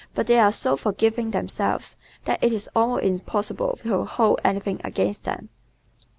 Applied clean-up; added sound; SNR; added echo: none; none; none; none.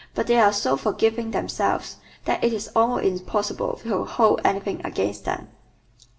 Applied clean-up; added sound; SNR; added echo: none; none; none; reverberation time 0.4 s.